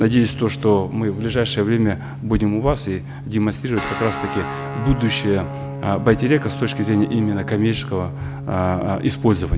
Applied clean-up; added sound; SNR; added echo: none; Guitar; 9 dB; none.